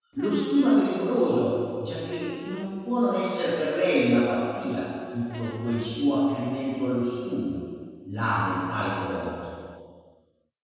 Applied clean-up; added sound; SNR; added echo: none; Squeak; 18 dB; reverberation time 1.9 s.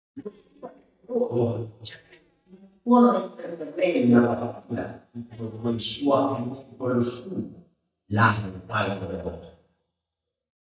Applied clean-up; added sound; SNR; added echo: neural mask model DeepFilterNet 3.